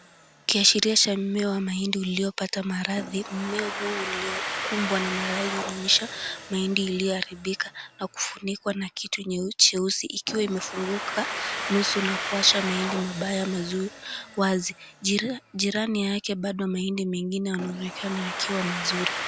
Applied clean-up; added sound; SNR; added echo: none; Domestic sounds, home sounds; 8 dB; none.